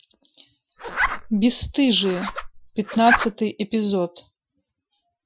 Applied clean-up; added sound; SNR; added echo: classical method Wiener filter.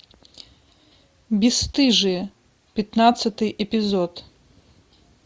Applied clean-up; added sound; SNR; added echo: none; none; none; none.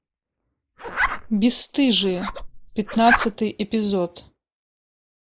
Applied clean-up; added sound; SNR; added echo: neural mask model Resemble Enhance denoiser.